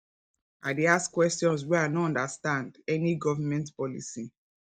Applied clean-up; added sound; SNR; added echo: neural mask model DeepFilterNet 3.